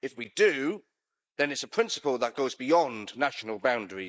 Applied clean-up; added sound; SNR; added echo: neural mask model Resemble Enhance denoiser.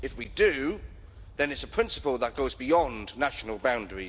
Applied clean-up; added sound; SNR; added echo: none; Thunder; 16 dB; none.